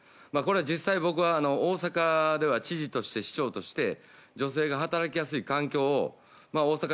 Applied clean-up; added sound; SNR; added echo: none; none; none; none.